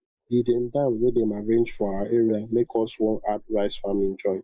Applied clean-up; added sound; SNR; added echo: neural mask model Resemble Enhance denoiser.